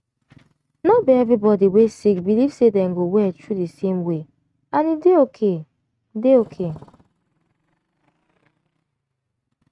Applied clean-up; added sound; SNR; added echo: neural mask model RNNoise.